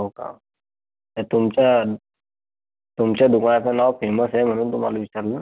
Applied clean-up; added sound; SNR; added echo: none; none; none; none.